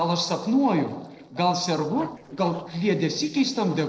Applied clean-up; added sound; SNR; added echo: neural separator model SepFormer DNS4.